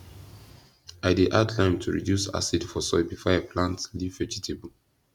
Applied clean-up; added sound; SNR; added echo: none; none; none; none.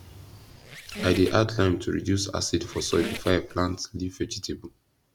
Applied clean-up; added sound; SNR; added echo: none; Squeak; 11 dB; none.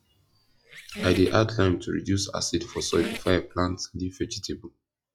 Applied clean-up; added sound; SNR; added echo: classical method log-MMSE.